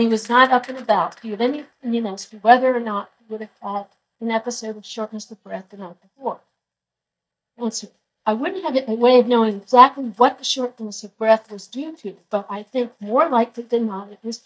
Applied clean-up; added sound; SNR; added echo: neural mask model DeepFilterNet 3.